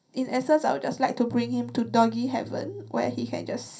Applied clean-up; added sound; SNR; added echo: none; Bass guitar; 16 dB; reverberation time 0.3 s.